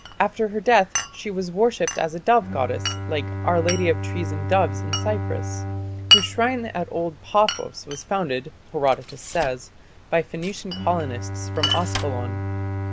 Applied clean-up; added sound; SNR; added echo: none; Glass + Bowed string instrument; 3 dB; none.